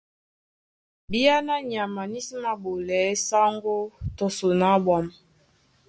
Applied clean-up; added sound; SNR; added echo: none; none; none; none.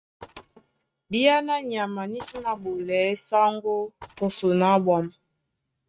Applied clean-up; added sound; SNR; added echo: neural mask model RNNoise.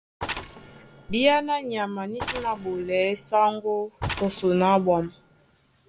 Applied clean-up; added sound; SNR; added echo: none; Mechanisms; 13 dB; none.